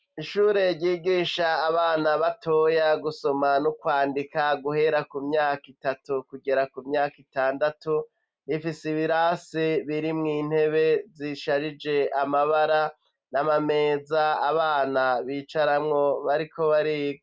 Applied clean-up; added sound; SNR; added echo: none; none; none; none.